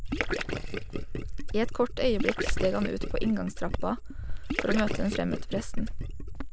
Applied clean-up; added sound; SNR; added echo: none; Gurgling / Liquid + Cricket; -2 dB; none.